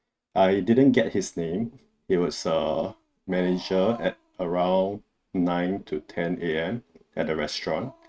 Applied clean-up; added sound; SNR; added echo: neural mask model RNNoise.